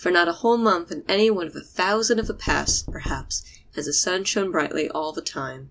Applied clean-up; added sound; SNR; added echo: none; Knock; 15 dB; none.